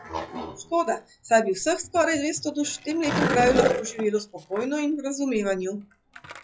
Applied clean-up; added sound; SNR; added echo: classical method log-MMSE.